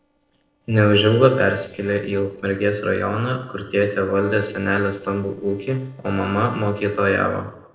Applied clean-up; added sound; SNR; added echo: neural separator model SepFormer DNS4.